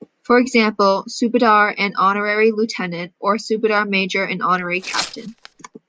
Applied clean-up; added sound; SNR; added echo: none; Tearing; 13 dB; none.